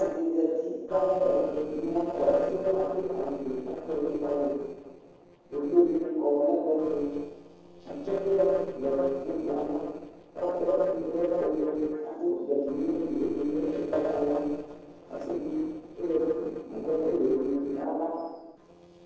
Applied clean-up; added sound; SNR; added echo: neural separator model SepFormer DNS4.